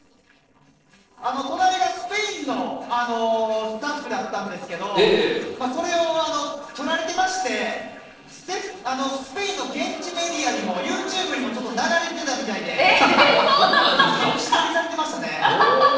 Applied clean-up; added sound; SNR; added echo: neural separator model SepFormer DNS4.